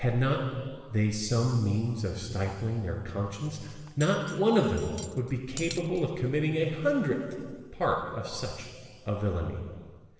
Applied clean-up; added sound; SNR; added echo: none; Cutlery, silverware; 18 dB; reverberation time 1.6 s.